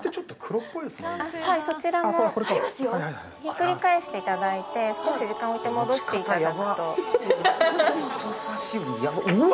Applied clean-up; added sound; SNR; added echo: none; none; none; none.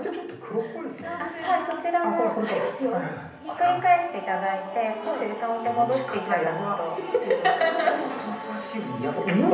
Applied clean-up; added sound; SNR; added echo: none; none; none; reverberation time 0.8 s.